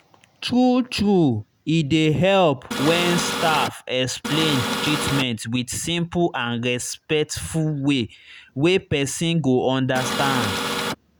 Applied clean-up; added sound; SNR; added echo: none; Printer; 3 dB; none.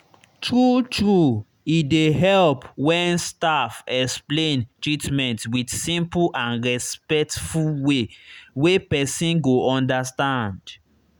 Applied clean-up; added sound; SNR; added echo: none; none; none; none.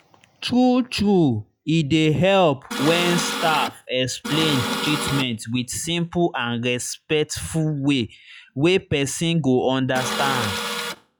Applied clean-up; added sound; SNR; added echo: classical method log-MMSE.